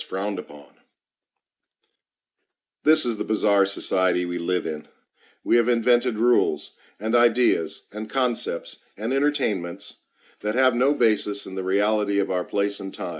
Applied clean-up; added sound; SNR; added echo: none; none; none; none.